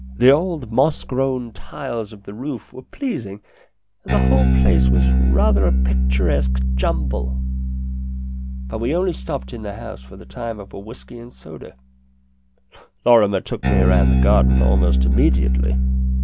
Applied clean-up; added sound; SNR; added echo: none; Bass guitar; -4 dB; none.